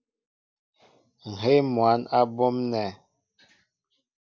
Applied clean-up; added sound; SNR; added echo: none; none; none; none.